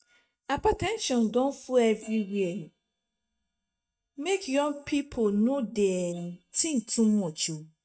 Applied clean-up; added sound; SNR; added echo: neural mask model DeepFilterNet 3.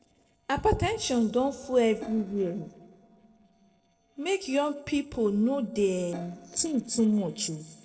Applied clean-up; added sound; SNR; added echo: neural separator model SepFormer DNS4.